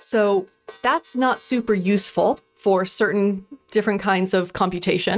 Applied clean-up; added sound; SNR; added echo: neural mask model RNNoise.